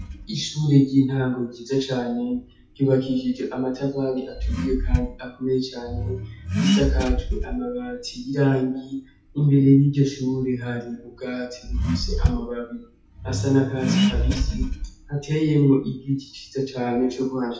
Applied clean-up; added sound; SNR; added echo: classical method WPE with log-MMSE.